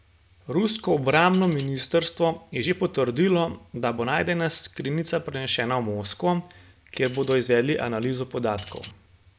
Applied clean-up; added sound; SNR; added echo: none; Tambourine; 1 dB; none.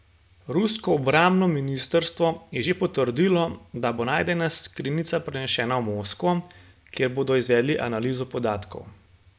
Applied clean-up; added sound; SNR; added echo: none; none; none; none.